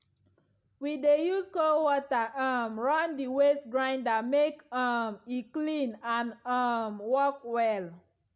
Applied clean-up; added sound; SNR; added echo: none; none; none; none.